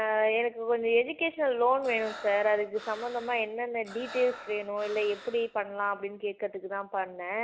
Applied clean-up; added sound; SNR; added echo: none; Breathing; 16 dB; none.